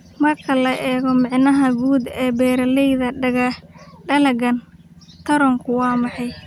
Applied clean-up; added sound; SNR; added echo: none; none; none; none.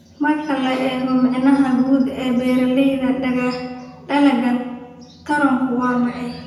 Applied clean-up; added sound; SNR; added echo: none; none; none; reverberation time 0.9 s.